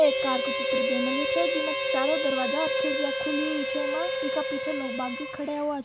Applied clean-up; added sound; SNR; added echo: none; Harmonica; -2 dB; none.